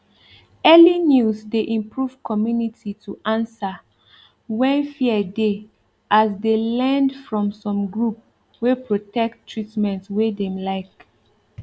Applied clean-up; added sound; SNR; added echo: none; none; none; none.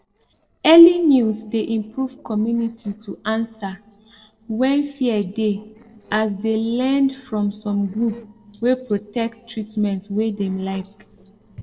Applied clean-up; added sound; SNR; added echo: neural separator model SepFormer DNS4.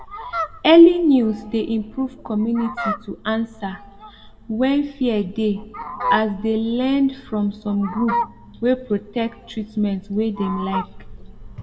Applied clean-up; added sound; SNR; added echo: none; Fowl; 11 dB; reverberation time 1.2 s.